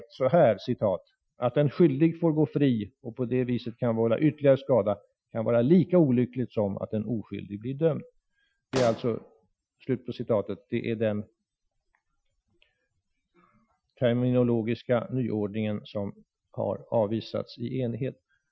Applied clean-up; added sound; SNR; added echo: classical method Wiener filter.